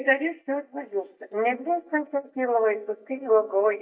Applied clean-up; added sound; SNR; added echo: neural mask model DeepFilterNet 3.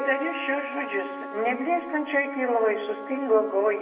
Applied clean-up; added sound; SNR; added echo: none; Trumpet; 11 dB; reverberation time 0.8 s.